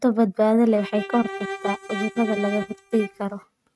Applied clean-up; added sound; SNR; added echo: neural mask model RNNoise.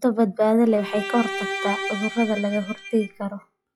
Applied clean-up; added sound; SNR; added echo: classical method log-MMSE.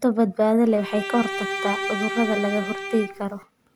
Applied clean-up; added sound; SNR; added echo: none; Bowed string instrument; 6 dB; none.